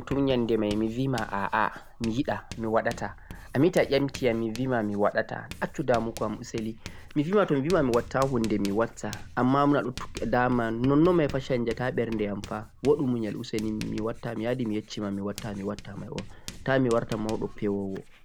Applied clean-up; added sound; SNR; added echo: none; Writing; 15 dB; none.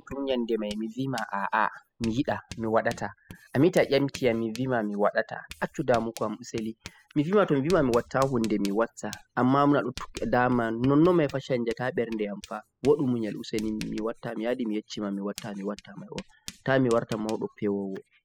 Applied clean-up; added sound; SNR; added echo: classical method spectral subtraction.